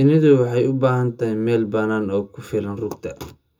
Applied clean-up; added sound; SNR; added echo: none; none; none; reverberation time 0.2 s.